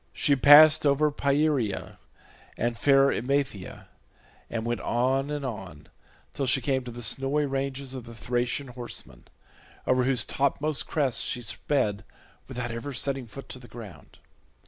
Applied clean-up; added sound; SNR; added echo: none; none; none; none.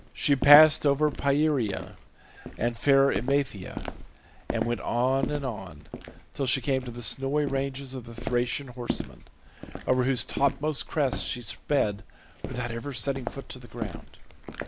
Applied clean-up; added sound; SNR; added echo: none; Walk, footsteps; 11 dB; none.